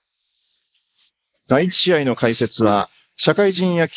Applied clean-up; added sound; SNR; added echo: neural mask model Resemble Enhance denoiser.